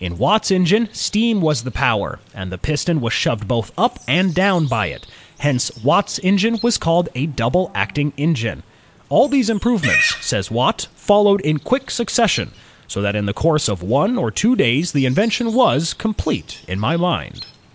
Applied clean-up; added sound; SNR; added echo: none; Livestock, farm animals, working animals; 15 dB; none.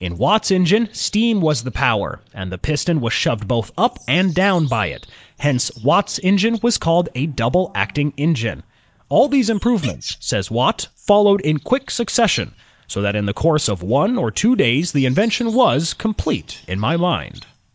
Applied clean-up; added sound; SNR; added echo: neural mask model DeepFilterNet 3.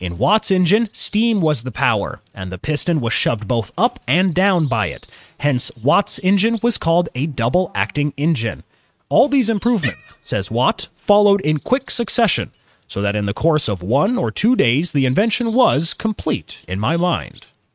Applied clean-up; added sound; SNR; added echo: neural mask model RNNoise.